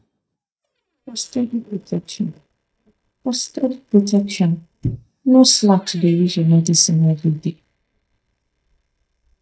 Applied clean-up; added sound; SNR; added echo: neural mask model DeepFilterNet 3.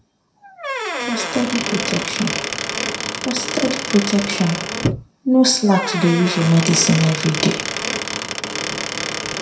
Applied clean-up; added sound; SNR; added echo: none; Squeak / Wood; 4 dB; reverberation time 0.6 s.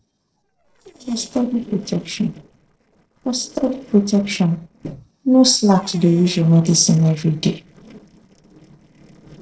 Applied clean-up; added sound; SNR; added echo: neural separator model SepFormer DNS4.